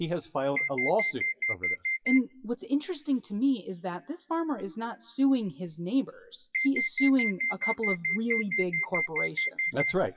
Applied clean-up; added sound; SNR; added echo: classical method WPE with log-MMSE.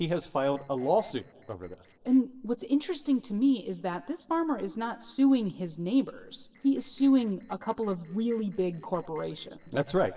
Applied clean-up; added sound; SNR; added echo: neural separator model SepFormer DNS4.